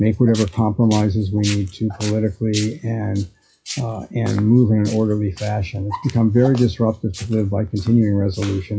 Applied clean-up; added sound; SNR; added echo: classical method WPE with log-MMSE.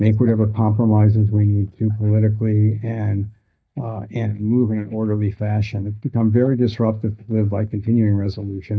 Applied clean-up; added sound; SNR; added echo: neural mask model DeepFilterNet 3.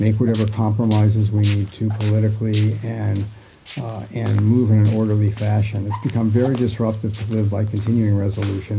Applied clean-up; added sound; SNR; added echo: none; Walk, footsteps; 20 dB; reverberation time 0.4 s.